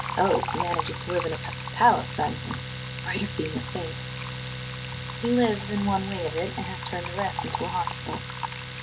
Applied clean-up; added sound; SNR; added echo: none; Fill (with liquid) + Domestic sounds, home sounds; 5 dB; none.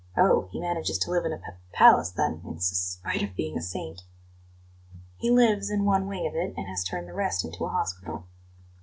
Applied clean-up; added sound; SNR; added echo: none; none; none; none.